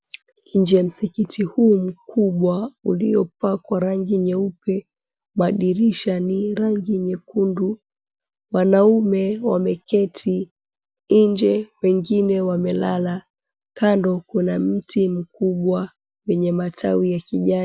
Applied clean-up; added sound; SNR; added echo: none; none; none; none.